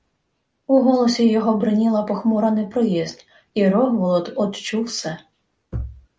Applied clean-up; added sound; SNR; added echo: none; none; none; none.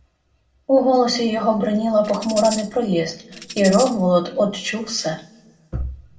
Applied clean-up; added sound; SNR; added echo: none; Tambourine; 12 dB; reverberation time 0.6 s.